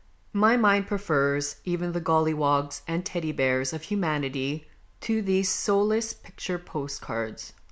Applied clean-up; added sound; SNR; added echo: none; none; none; none.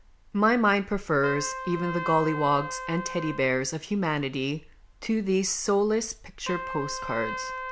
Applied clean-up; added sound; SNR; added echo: none; Trumpet; 11 dB; none.